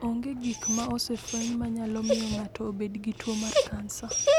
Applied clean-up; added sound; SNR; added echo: none; Dog; -1 dB; none.